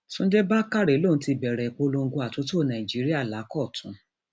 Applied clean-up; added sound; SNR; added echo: none; none; none; none.